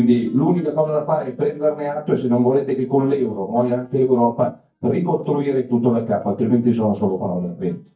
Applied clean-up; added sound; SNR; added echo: neural mask model DeepFilterNet 3.